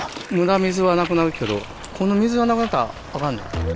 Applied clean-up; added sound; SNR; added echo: none; Bird; 15 dB; none.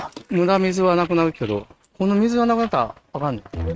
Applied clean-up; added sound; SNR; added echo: neural mask model RNNoise.